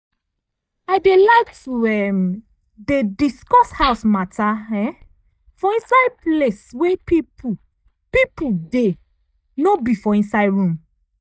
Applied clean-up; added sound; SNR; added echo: neural mask model DeepFilterNet 3.